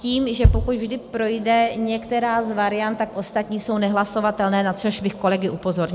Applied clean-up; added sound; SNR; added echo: none; Bass drum; 2 dB; none.